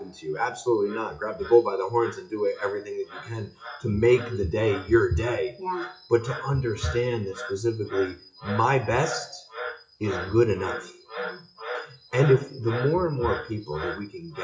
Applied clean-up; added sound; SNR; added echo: classical method WPE with log-MMSE.